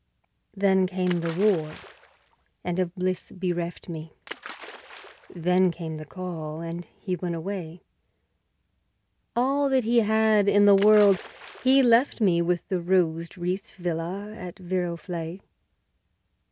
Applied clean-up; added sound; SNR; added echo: none; Splash, splatter; 18 dB; none.